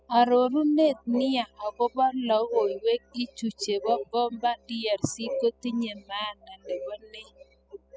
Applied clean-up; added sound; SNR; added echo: classical method spectral subtraction.